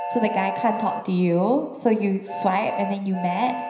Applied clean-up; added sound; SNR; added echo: none; Train; 9 dB; reverberation time 0.9 s.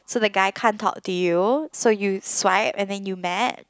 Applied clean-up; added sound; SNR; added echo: none; none; none; none.